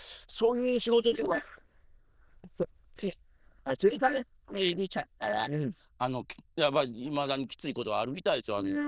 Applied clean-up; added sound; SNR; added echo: neural diffusion model UNIVERSE++.